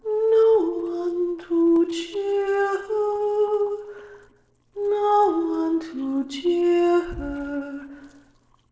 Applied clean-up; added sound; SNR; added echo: neural separator model SepFormer DNS4.